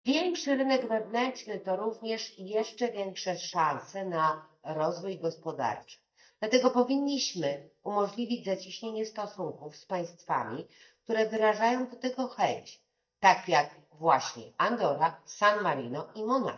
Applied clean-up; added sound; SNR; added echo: neural mask model DeepFilterNet 3.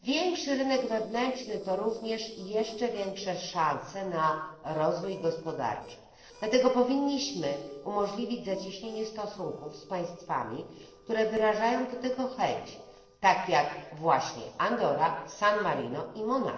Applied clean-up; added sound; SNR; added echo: neural separator model SepFormer DNS4.